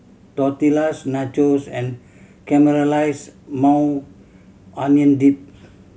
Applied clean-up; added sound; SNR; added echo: none; none; none; none.